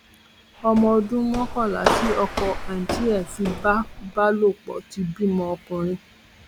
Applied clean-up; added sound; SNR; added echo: none; Walk, footsteps; 5 dB; none.